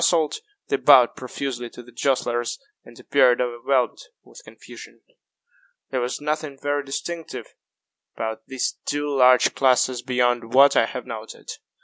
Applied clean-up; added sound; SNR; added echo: none; none; none; none.